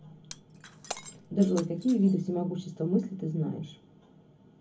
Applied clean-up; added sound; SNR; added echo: none; Shatter; 18 dB; reverberation time 0.3 s.